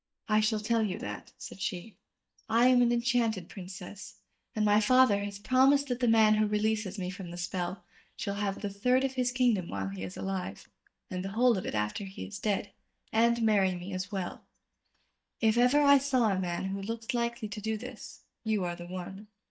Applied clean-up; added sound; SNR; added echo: neural mask model DeepFilterNet 3.